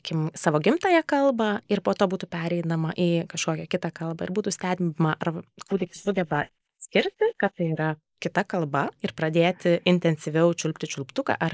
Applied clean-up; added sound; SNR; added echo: neural mask model Resemble Enhance denoiser.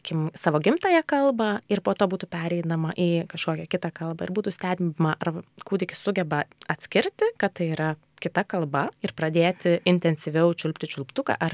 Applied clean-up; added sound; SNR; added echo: none; none; none; none.